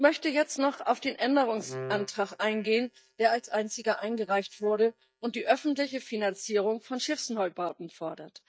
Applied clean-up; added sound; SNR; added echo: neural mask model DeepFilterNet 3.